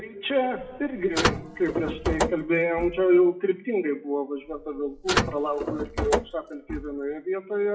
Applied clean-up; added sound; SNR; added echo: classical method WPE with log-MMSE.